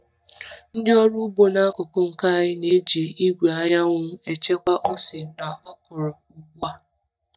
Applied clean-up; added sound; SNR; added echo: neural mask model DeepFilterNet 3.